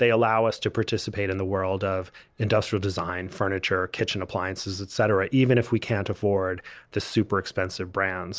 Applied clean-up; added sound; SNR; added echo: none; none; none; none.